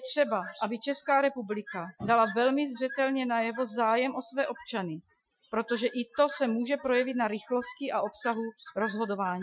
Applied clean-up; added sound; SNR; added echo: classical method Wiener filter.